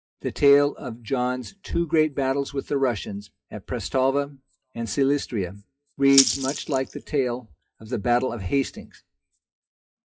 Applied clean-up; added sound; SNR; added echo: classical method WPE with log-MMSE.